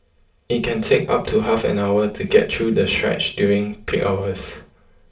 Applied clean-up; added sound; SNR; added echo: none; none; none; reverberation time 0.3 s.